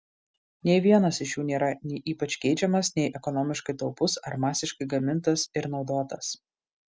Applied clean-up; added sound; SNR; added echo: none; none; none; none.